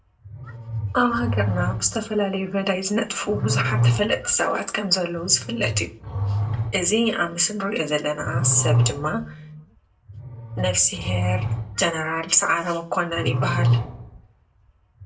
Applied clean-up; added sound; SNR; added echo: none; Growling; 2 dB; reverberation time 0.2 s.